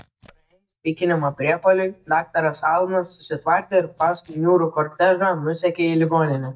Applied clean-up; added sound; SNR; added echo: neural mask model DeepFilterNet 3.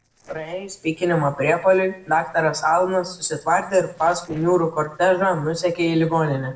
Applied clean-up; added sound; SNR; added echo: neural separator model SepFormer DNS4.